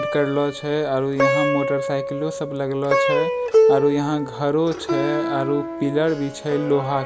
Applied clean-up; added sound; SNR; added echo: none; Plucked string instrument; 0 dB; none.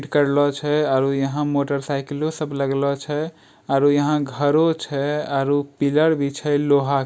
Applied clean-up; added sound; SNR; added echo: none; none; none; none.